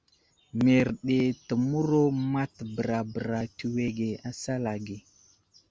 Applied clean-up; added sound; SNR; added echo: none; none; none; none.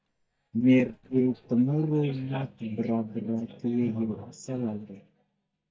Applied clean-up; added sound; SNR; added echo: neural mask model DeepFilterNet 3.